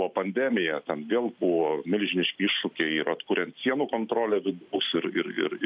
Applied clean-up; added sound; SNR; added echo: none; none; none; none.